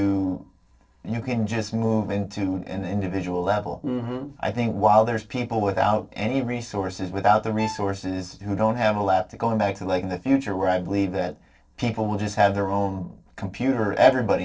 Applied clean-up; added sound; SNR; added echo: neural separator model SepFormer DNS4.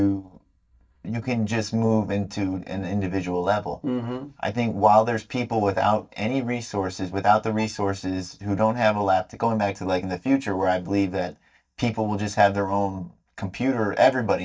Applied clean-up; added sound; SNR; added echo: neural mask model DeepFilterNet 3.